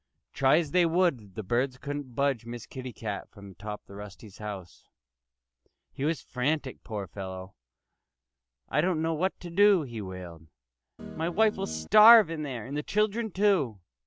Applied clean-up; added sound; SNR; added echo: none; Guitar; 11 dB; none.